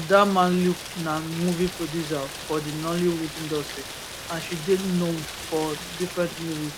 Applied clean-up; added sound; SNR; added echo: none; Rain; 11 dB; none.